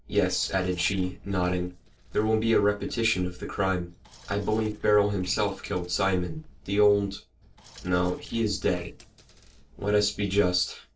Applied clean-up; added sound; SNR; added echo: neural separator model SepFormer DNS4.